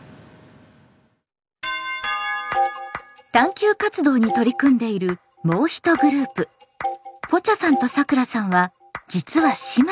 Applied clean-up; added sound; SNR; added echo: none; none; none; none.